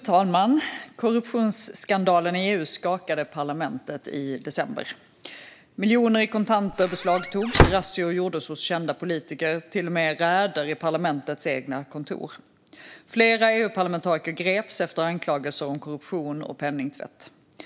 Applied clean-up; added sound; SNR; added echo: none; Squeak / Slam / Wood; -2 dB; none.